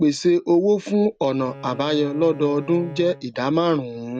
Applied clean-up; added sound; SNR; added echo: none; Bowed string instrument; 19 dB; none.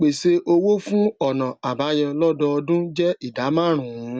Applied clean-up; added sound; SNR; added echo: none; none; none; none.